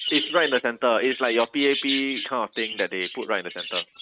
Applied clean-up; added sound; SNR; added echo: neural mask model RNNoise.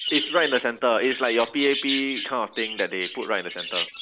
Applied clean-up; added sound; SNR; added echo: none; Chirp, tweet; 7 dB; none.